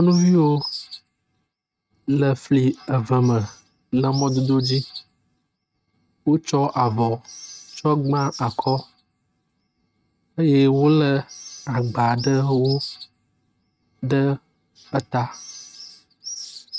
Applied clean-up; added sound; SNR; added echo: neural mask model RNNoise.